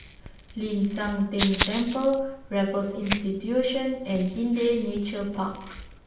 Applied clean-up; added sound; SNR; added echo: none; Rattle (instrument); 10 dB; reverberation time 0.6 s.